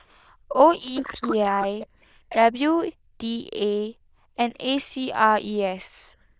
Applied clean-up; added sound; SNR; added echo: neural diffusion model UNIVERSE++.